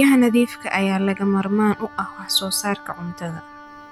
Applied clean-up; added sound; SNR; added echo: none; Wind instrument, woodwind instrument; 20 dB; none.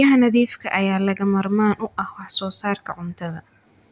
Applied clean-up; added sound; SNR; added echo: none; none; none; none.